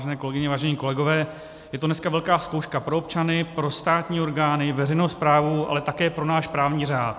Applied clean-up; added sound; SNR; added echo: none; none; none; none.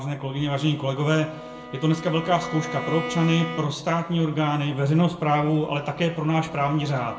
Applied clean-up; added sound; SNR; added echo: none; Bowed string instrument; 14 dB; reverberation time 0.4 s.